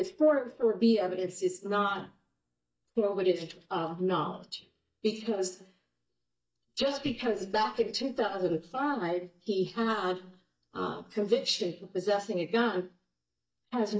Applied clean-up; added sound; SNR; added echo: neural mask model DeepFilterNet 3.